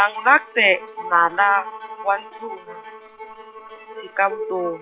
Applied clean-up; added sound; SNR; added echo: classical method log-MMSE.